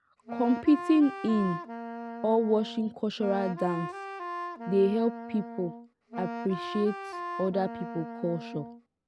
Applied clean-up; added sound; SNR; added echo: none; Wind instrument, woodwind instrument; 9 dB; none.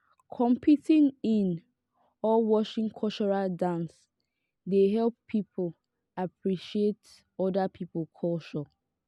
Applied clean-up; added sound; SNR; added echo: none; none; none; none.